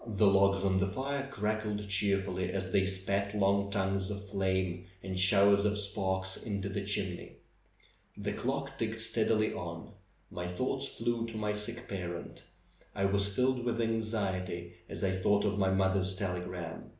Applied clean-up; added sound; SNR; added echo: none; none; none; none.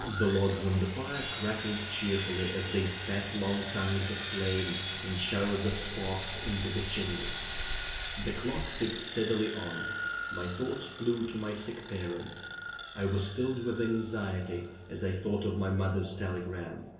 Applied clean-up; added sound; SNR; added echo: none; Sawing; 3 dB; reverberation time 1.8 s.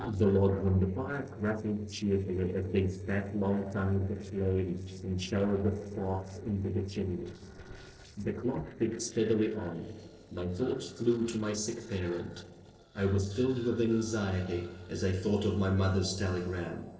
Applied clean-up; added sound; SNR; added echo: neural separator model SepFormer DNS4.